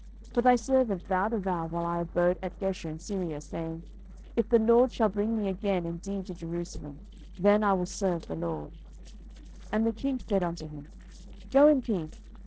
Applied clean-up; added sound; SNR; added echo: neural separator model SepFormer DNS4.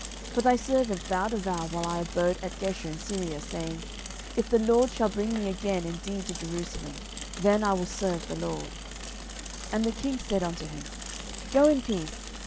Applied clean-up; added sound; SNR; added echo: none; Mechanisms / Bicycle; 9 dB; none.